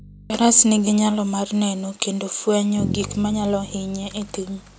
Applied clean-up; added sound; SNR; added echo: none; Bass guitar; 14 dB; none.